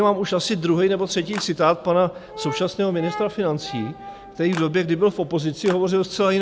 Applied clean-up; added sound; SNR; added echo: none; Clapping + Brass instrument; 16 dB; none.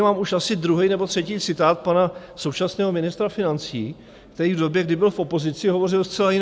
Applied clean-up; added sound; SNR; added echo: none; none; none; none.